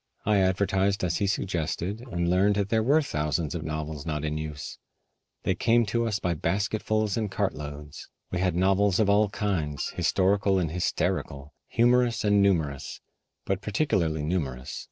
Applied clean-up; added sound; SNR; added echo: neural separator model SepFormer DNS4.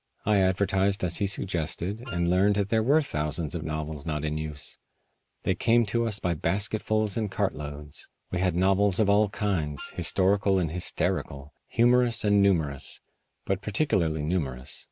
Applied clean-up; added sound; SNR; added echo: none; Wind instrument, woodwind instrument; 18 dB; none.